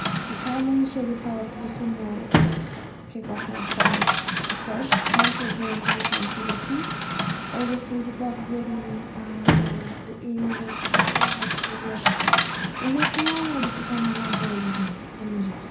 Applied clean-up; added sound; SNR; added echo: none; Coin (dropping) / Chatter; -4 dB; reverberation time 0.5 s.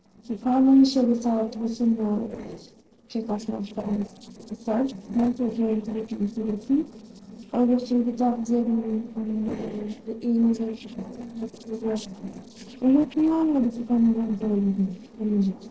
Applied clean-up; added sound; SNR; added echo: neural separator model SepFormer DNS4.